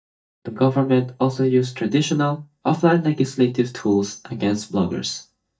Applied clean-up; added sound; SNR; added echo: neural mask model DeepFilterNet 3.